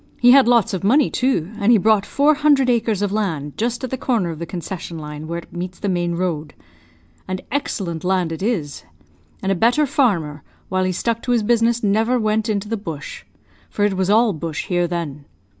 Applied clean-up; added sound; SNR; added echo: none; none; none; none.